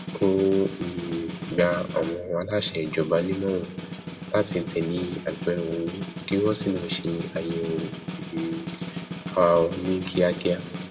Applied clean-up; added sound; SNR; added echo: none; Snare drum; 8 dB; reverberation time 0.8 s.